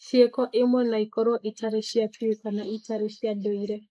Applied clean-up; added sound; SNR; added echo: neural mask model Resemble Enhance denoiser.